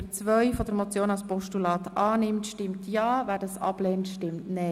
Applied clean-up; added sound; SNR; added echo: none; none; none; none.